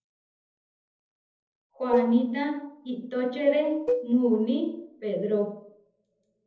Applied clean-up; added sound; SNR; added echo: neural separator model SepFormer DNS4.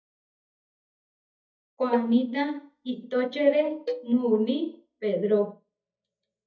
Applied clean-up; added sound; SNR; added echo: neural mask model DeepFilterNet 3.